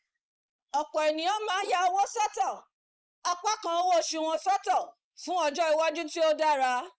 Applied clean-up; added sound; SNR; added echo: neural mask model Resemble Enhance denoiser.